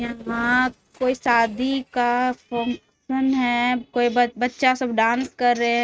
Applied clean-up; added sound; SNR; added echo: neural mask model RNNoise.